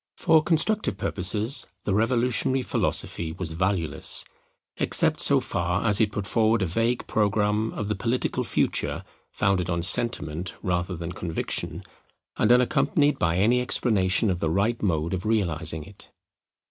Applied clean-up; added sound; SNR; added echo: none; none; none; none.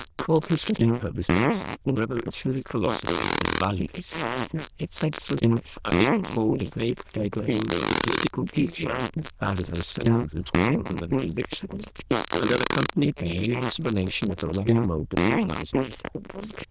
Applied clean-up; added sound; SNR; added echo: neural diffusion model UNIVERSE++.